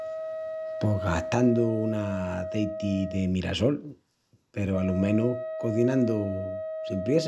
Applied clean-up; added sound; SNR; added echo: none; Wind instrument, woodwind instrument; 8 dB; none.